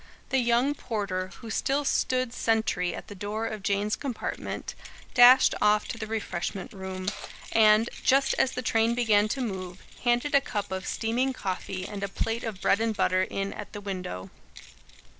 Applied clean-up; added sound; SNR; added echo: none; Keys jangling + Keys jangling; 15 dB; none.